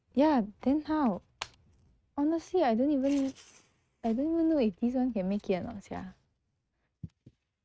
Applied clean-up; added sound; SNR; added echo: neural mask model RNNoise.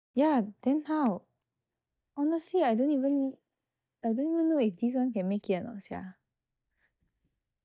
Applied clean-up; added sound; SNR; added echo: neural mask model DeepFilterNet 3.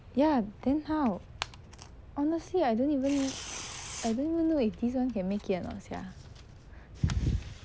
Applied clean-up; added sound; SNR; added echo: none; Tearing; 15 dB; none.